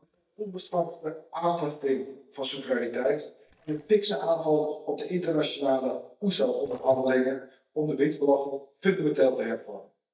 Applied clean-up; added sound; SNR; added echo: neural mask model DeepFilterNet 3.